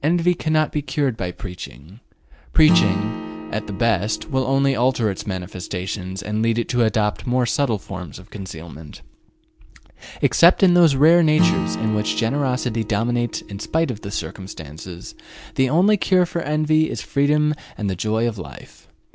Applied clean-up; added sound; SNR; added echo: none; Acoustic guitar / Strum; 11 dB; none.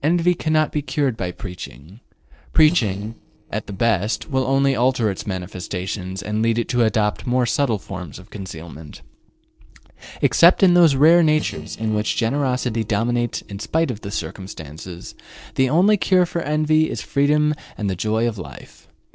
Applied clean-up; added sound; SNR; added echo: neural separator model SepFormer DNS4.